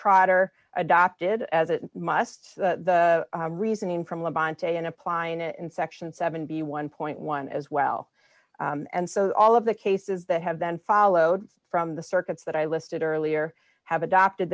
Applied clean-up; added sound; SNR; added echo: none; none; none; none.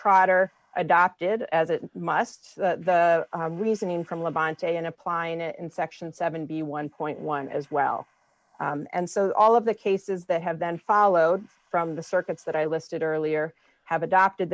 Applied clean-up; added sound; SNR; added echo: neural mask model Resemble Enhance denoiser.